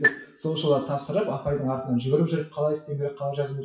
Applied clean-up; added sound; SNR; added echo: classical method WPE with log-MMSE.